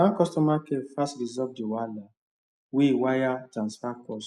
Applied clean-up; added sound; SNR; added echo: none; none; none; none.